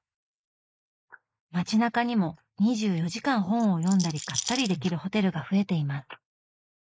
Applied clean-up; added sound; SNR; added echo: neural mask model Resemble Enhance denoiser.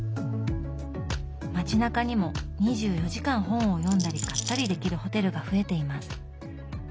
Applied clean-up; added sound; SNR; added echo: none; Rattle; 8 dB; none.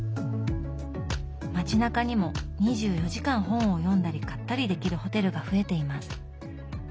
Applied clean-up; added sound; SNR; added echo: none; none; none; none.